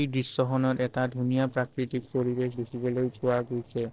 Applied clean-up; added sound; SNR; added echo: neural separator model SepFormer DNS4.